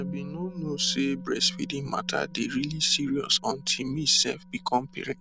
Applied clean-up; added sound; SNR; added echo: none; Musical instrument; 13 dB; none.